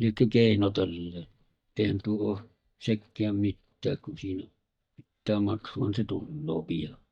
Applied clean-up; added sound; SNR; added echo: neural mask model DeepFilterNet 3.